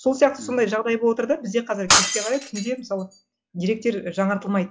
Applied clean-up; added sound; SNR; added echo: classical method log-MMSE.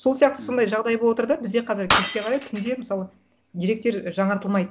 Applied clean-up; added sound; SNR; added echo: none; Shatter; 1 dB; none.